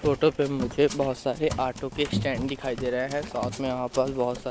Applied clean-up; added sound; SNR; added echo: none; Run; 10 dB; none.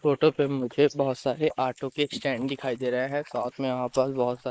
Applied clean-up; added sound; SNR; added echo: neural mask model Resemble Enhance denoiser.